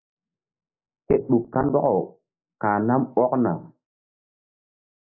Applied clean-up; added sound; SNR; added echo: neural mask model Resemble Enhance denoiser.